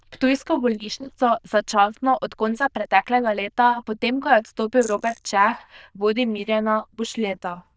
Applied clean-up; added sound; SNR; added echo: neural diffusion model UNIVERSE++.